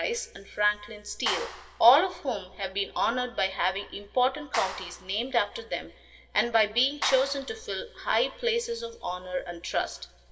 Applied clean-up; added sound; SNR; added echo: none; Clapping; 9 dB; reverberation time 1.4 s.